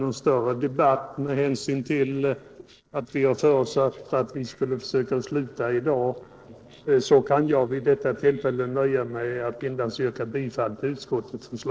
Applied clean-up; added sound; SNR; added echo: neural separator model SepFormer DNS4.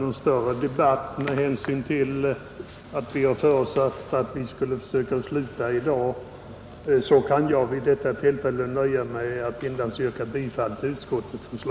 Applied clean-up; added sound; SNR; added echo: none; none; none; none.